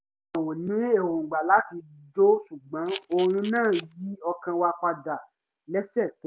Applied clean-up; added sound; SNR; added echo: none; Camera; 16 dB; none.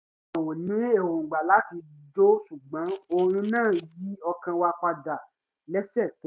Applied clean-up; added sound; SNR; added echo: neural mask model RNNoise.